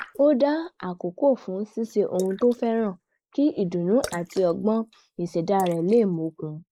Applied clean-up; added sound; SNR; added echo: neural mask model Resemble Enhance denoiser.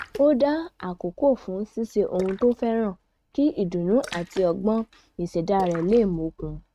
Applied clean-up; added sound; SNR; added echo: neural mask model RNNoise.